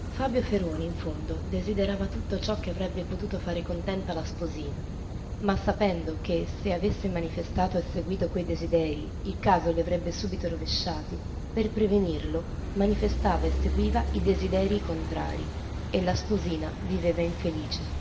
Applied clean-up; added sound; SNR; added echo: none; Car passing by / Idling / Accelerating, revving, vroom; 3 dB; reverberation time 1.9 s.